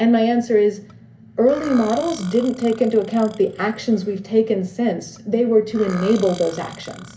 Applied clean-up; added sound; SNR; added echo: none; Burping, eructation; 20 dB; reverberation time 0.3 s.